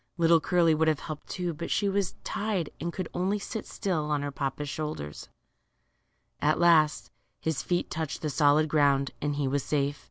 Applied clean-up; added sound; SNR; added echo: none; none; none; none.